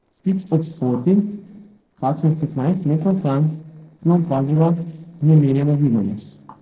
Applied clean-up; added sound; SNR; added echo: neural separator model SepFormer DNS4.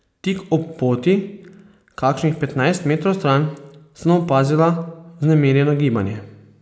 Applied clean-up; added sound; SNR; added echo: none; none; none; none.